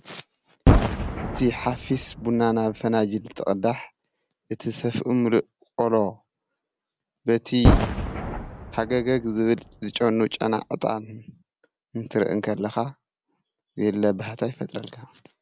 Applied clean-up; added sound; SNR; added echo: none; Boom; 0 dB; none.